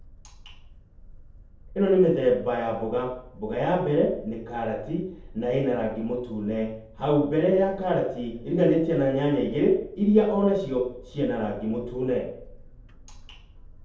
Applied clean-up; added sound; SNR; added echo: none; Boat, Water vehicle; 20 dB; reverberation time 0.7 s.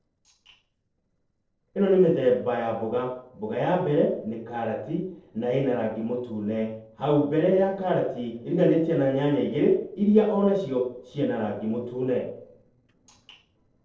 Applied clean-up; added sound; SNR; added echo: neural separator model SepFormer DNS4.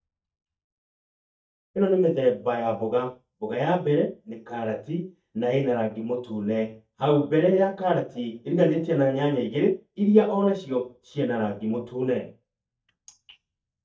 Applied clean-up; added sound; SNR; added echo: neural mask model DeepFilterNet 3.